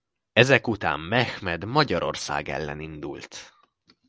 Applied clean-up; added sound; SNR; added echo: none; none; none; none.